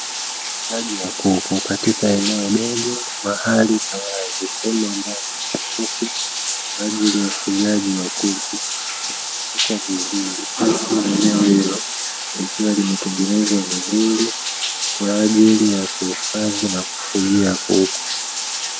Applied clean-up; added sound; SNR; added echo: none; Bathtub (filling or washing); 5 dB; none.